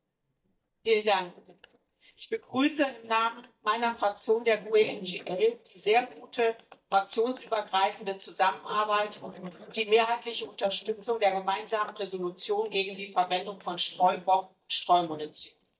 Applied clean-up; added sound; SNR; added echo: neural mask model DeepFilterNet 3.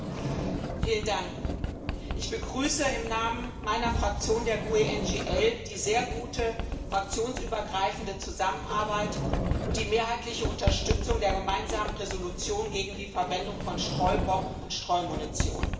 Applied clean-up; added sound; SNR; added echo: none; Sliding door; 2 dB; reverberation time 1.0 s.